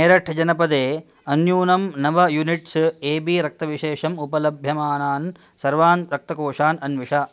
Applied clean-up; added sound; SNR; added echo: none; none; none; none.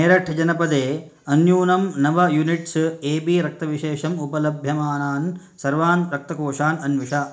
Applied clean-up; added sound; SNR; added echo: none; none; none; reverberation time 0.4 s.